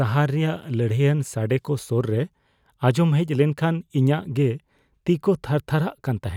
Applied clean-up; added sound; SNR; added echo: none; none; none; none.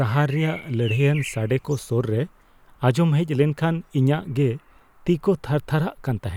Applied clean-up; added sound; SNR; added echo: none; Bird vocalization, bird call, bird song; 20 dB; none.